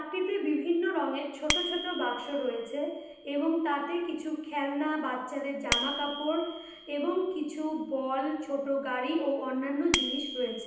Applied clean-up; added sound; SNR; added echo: none; Bicycle bell; 8 dB; reverberation time 0.9 s.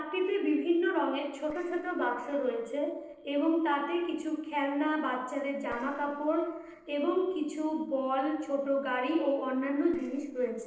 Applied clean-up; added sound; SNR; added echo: neural separator model SepFormer DNS4.